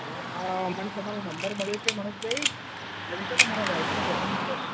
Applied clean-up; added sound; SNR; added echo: none; Camera + Car passing by / Traffic noise, roadway noise; -4 dB; none.